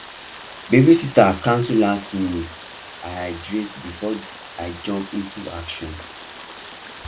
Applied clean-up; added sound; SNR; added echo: none; Rain; 13 dB; none.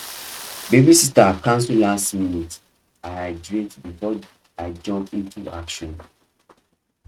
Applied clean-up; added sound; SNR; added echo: neural mask model RNNoise.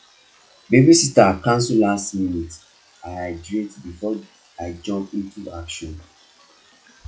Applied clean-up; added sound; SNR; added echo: classical method log-MMSE.